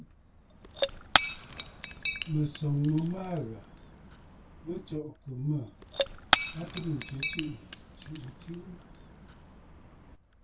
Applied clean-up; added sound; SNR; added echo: none; Shatter / Crushing; -2 dB; reverberation time 0.1 s.